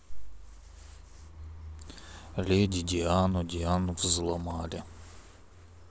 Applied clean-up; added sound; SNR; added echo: none; none; none; none.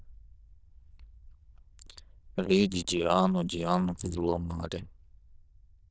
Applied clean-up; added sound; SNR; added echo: neural diffusion model UNIVERSE++.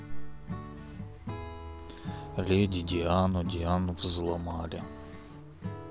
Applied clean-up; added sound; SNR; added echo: none; Acoustic guitar / Strum; 11 dB; none.